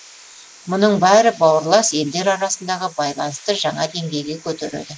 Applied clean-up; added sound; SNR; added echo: neural mask model Resemble Enhance denoiser.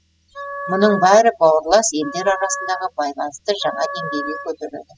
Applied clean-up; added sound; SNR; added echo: classical method spectral subtraction.